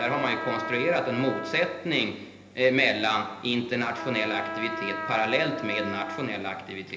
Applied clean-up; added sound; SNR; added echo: none; Trumpet; 9 dB; reverberation time 1.4 s.